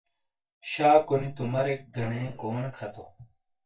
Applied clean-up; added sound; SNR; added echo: neural mask model DeepFilterNet 3.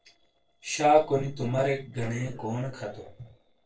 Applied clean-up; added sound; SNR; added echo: neural separator model SepFormer DNS4.